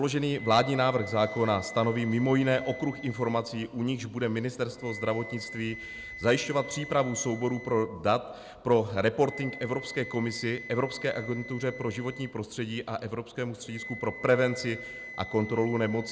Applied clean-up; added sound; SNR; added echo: none; Wind instrument, woodwind instrument; 15 dB; none.